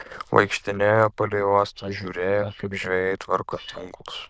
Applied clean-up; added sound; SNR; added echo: neural diffusion model UNIVERSE++.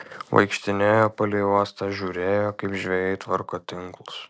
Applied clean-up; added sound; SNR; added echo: none; none; none; none.